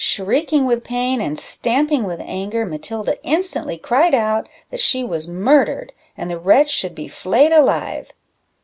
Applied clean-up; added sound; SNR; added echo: none; none; none; none.